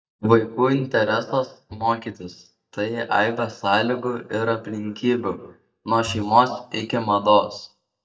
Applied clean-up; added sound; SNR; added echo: neural mask model DeepFilterNet 3.